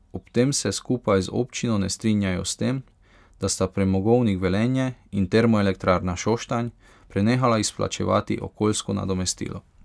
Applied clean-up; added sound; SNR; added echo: none; none; none; none.